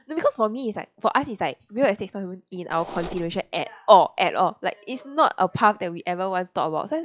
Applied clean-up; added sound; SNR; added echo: classical method log-MMSE.